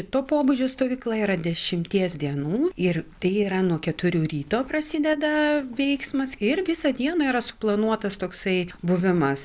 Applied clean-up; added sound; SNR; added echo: none; none; none; none.